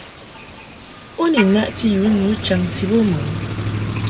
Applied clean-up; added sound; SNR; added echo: none; Motor vehicle (road); 7 dB; reverberation time 1.6 s.